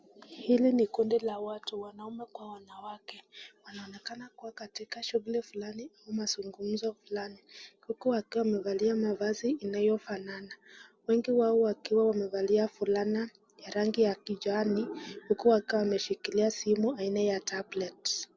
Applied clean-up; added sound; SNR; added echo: none; none; none; none.